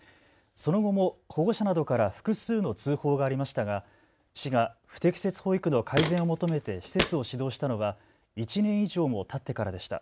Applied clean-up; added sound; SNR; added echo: none; Walk, footsteps; 6 dB; none.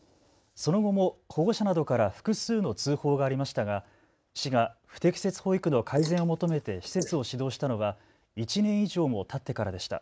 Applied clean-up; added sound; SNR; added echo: neural mask model Resemble Enhance denoiser.